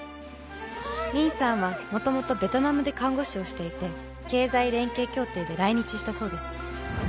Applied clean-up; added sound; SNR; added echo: none; none; none; none.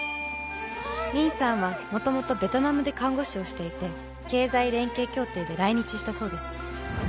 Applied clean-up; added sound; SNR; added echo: none; Bell / Doorbell; 15 dB; none.